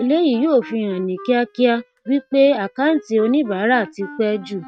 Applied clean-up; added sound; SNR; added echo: neural mask model RNNoise.